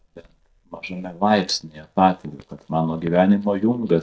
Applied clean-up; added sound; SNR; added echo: neural mask model DeepFilterNet 3.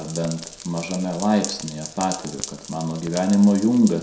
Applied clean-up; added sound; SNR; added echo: none; Rain; 14 dB; reverberation time 0.5 s.